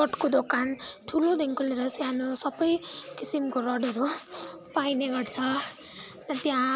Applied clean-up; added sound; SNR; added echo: none; none; none; none.